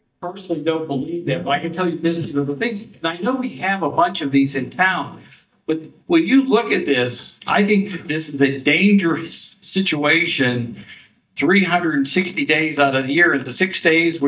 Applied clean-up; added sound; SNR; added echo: neural mask model DeepFilterNet 3.